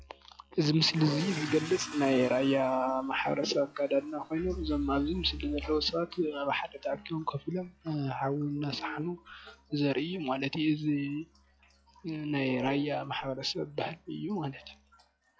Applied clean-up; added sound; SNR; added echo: classical method log-MMSE.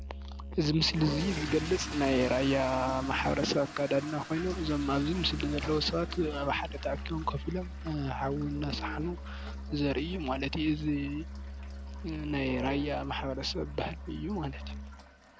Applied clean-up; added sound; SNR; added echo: none; Fill (with liquid) / Toilet flush + Musical instrument; 7 dB; none.